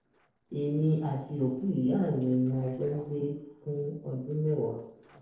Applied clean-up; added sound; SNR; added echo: neural separator model SepFormer DNS4.